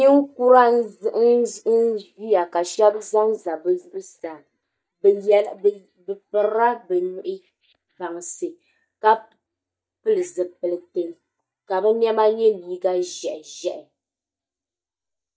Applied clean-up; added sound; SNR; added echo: neural mask model DeepFilterNet 3.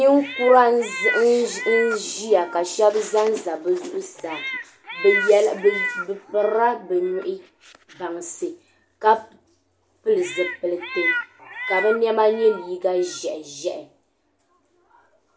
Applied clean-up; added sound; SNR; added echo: none; Meow; 8 dB; none.